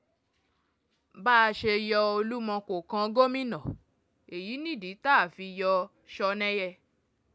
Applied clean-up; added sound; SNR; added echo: none; none; none; none.